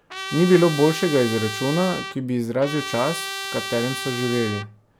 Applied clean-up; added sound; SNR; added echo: none; Trumpet; 9 dB; none.